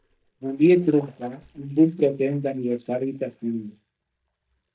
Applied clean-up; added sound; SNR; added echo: neural mask model DeepFilterNet 3.